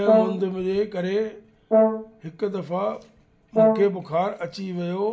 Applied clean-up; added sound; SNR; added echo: none; Brass instrument; -2 dB; none.